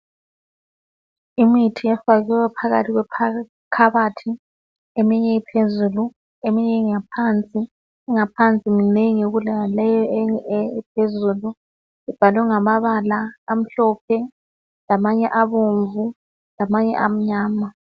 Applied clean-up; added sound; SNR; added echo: none; none; none; none.